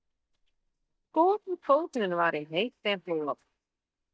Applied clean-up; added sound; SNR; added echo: neural mask model DeepFilterNet 3.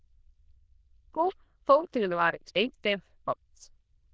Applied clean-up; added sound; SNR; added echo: neural diffusion model UNIVERSE++.